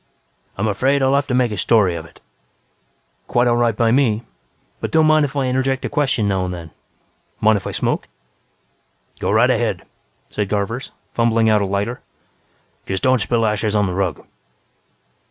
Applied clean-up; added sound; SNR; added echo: none; none; none; none.